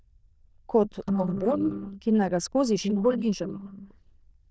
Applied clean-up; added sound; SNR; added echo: neural diffusion model UNIVERSE++.